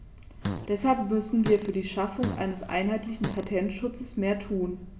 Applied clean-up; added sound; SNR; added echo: none; Fart; 9 dB; reverberation time 0.7 s.